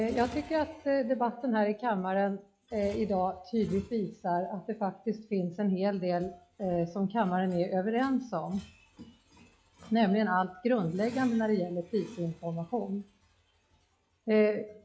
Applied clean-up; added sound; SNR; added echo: classical method log-MMSE.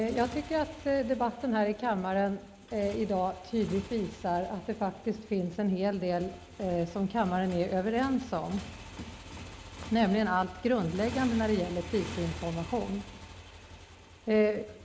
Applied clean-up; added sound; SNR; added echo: none; Motorcycle; 14 dB; none.